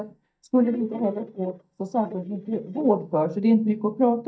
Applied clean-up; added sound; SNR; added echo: neural mask model DeepFilterNet 3.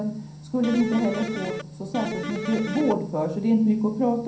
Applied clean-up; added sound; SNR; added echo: none; Electric guitar; 8 dB; reverberation time 0.6 s.